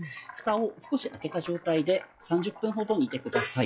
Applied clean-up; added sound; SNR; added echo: classical method log-MMSE.